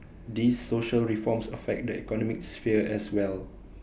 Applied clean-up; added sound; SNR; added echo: none; none; none; none.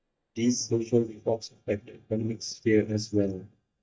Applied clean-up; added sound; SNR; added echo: neural mask model DeepFilterNet 3.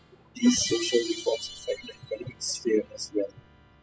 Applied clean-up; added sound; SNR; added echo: classical method spectral subtraction.